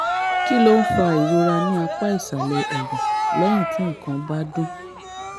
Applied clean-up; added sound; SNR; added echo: none; Cheering; 2 dB; none.